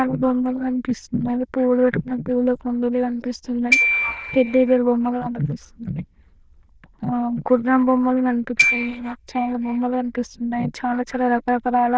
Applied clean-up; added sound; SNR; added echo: neural diffusion model UNIVERSE++.